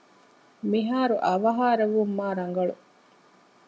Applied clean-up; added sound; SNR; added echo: none; none; none; none.